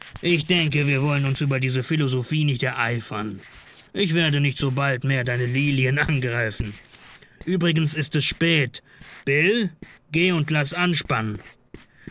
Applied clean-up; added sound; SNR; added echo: neural separator model SepFormer DNS4.